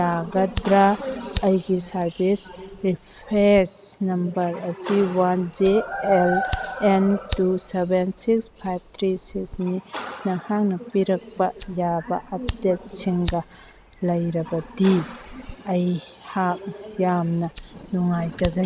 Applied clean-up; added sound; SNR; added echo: none; Fire; 14 dB; none.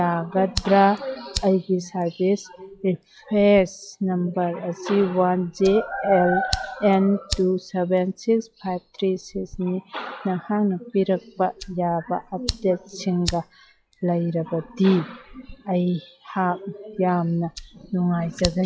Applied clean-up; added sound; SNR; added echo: classical method log-MMSE.